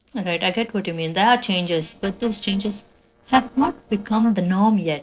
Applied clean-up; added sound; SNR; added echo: neural separator model SepFormer DNS4.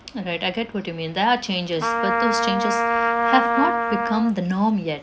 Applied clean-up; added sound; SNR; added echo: none; Trumpet; 1 dB; none.